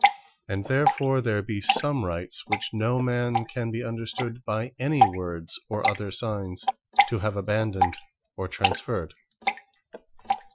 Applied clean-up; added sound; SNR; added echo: classical method Wiener filter.